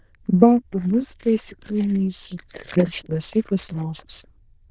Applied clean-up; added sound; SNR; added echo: neural diffusion model UNIVERSE++.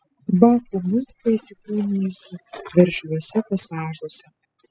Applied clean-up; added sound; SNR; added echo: classical method spectral subtraction.